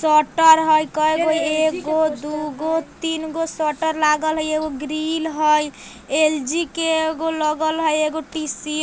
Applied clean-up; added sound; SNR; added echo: none; none; none; none.